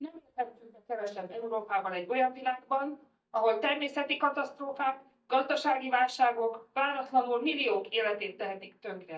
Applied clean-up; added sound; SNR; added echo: neural mask model DeepFilterNet 3.